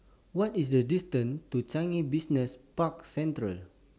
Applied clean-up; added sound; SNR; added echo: none; none; none; none.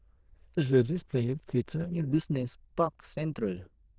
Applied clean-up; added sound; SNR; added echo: neural diffusion model UNIVERSE++.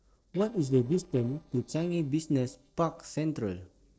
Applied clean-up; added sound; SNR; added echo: neural separator model SepFormer DNS4.